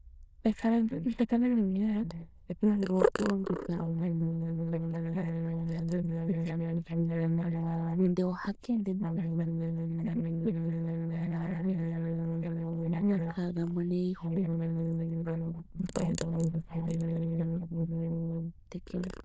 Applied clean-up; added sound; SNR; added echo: neural diffusion model UNIVERSE++.